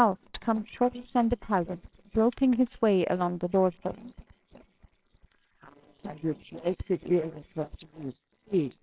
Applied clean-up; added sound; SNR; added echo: neural separator model SepFormer WHAMR!.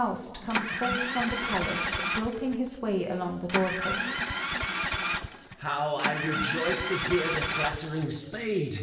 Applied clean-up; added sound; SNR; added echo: none; Engine starting; 0 dB; reverberation time 1.1 s.